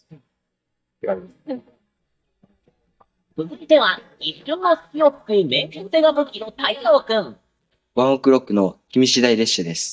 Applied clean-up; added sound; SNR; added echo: neural mask model DeepFilterNet 3.